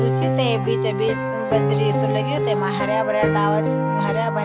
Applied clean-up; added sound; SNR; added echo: none; Piano; -3 dB; none.